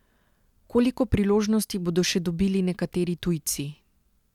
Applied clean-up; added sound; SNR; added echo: none; none; none; none.